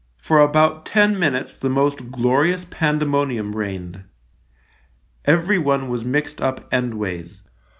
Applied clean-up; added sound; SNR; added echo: none; none; none; none.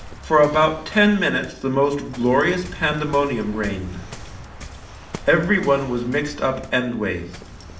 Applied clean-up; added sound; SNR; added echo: none; Waves, surf; 16 dB; reverberation time 0.6 s.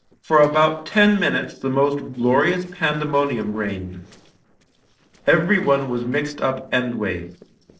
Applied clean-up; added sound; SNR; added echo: neural separator model SepFormer DNS4.